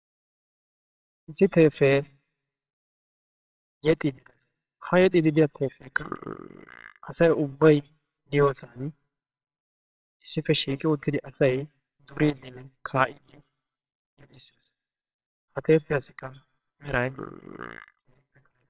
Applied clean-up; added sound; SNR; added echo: neural separator model SepFormer WHAMR!.